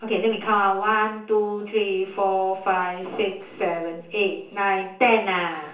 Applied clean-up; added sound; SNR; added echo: none; none; none; reverberation time 0.7 s.